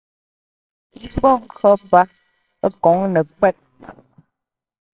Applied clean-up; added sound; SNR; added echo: neural separator model SepFormer WHAMR!.